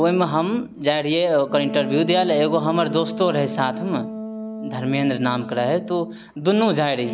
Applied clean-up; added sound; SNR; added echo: none; Wind instrument, woodwind instrument; 10 dB; none.